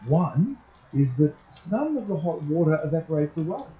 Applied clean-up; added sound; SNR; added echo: classical method WPE with log-MMSE.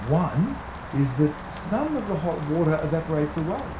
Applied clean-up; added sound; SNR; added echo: none; Rain; 11 dB; reverberation time 0.4 s.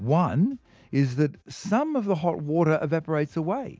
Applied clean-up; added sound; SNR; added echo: none; none; none; none.